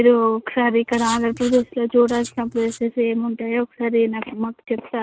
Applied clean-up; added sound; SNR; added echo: neural mask model RNNoise.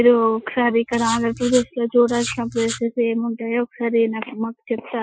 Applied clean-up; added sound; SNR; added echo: classical method Wiener filter.